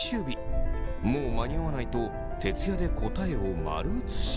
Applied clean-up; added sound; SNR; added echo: none; Wind / Bird; -1 dB; none.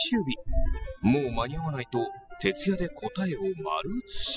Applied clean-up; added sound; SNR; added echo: classical method spectral subtraction.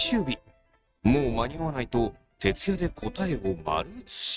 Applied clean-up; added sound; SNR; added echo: neural mask model RNNoise.